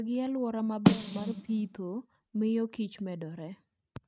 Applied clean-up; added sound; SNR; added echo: neural mask model RNNoise.